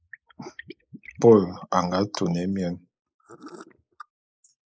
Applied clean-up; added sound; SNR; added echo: neural mask model Resemble Enhance denoiser.